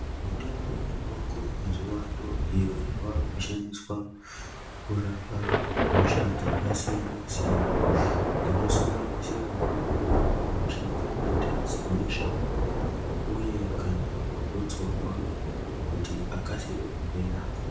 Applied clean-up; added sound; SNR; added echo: none; Thunder / Rain; -5 dB; reverberation time 0.5 s.